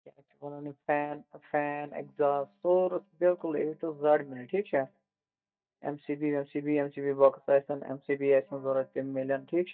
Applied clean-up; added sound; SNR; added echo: neural mask model DeepFilterNet 3.